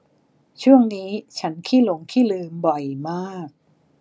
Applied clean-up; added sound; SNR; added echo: none; none; none; none.